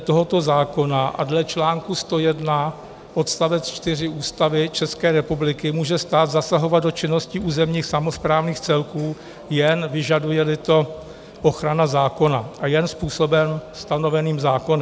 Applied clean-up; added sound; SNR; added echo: none; none; none; none.